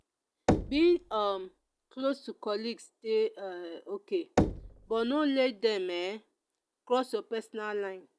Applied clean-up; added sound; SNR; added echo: none; Knock / Wood; 5 dB; none.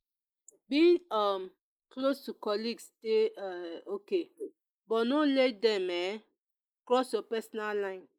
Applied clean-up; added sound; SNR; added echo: neural mask model Resemble Enhance denoiser.